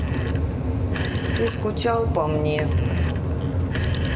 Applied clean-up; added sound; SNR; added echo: none; Telephone; 14 dB; reverberation time 0.9 s.